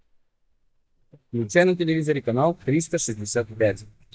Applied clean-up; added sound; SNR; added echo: neural mask model DeepFilterNet 3.